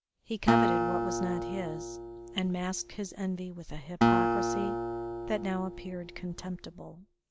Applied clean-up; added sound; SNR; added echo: none; Acoustic guitar; -5 dB; none.